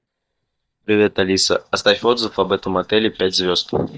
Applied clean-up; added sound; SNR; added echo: neural mask model DeepFilterNet 3.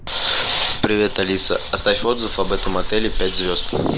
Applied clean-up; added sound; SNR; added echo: none; Thunder; 6 dB; none.